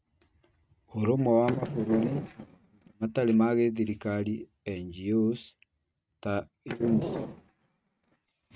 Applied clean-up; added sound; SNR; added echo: neural mask model RNNoise.